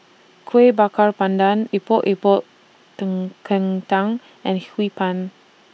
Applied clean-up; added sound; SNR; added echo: none; none; none; none.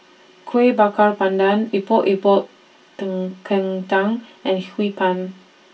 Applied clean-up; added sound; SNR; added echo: none; none; none; reverberation time 0.2 s.